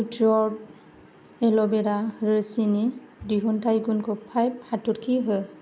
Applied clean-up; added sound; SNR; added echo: none; none; none; none.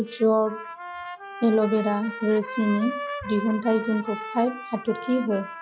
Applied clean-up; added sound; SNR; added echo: classical method log-MMSE.